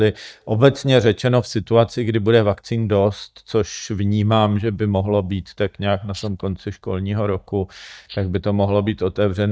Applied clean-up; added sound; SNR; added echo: neural mask model DeepFilterNet 3.